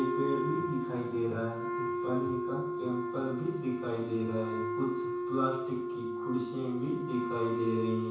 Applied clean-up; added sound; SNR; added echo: none; Wind instrument, woodwind instrument; 1 dB; reverberation time 0.7 s.